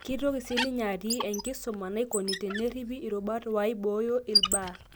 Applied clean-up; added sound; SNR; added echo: none; Squeak; 4 dB; none.